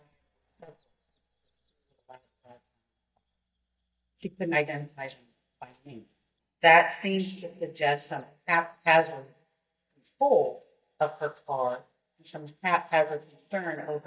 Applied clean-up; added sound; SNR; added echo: neural mask model DeepFilterNet 3.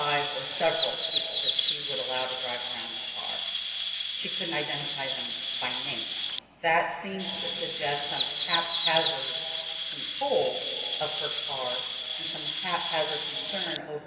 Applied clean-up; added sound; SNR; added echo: none; Chirp, tweet; -1 dB; reverberation time 2.5 s.